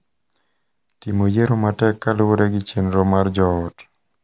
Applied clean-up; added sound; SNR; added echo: none; none; none; none.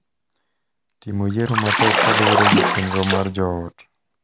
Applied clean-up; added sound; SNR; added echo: none; Bathtub (filling or washing) / Splash, splatter; -5 dB; none.